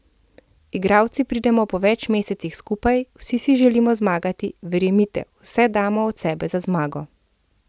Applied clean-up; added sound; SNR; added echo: none; none; none; none.